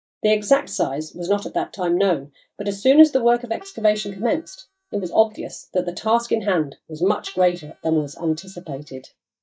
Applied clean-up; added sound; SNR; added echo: neural mask model DeepFilterNet 3.